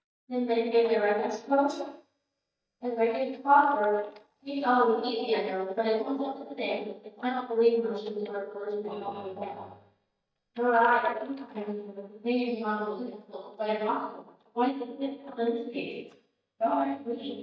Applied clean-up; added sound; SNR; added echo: neural mask model DeepFilterNet 3.